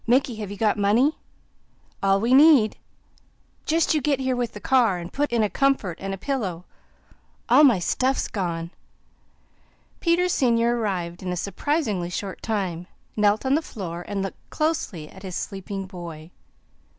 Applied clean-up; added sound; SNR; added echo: none; none; none; none.